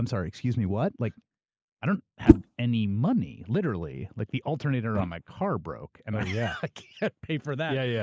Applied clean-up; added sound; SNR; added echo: neural mask model Resemble Enhance denoiser.